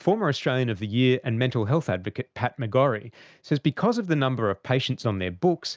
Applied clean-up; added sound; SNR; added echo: none; none; none; none.